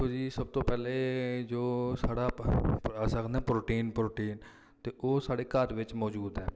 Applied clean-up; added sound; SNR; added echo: none; none; none; none.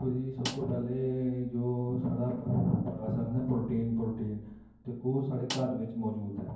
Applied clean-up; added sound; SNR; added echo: none; Snare drum; 13 dB; reverberation time 0.9 s.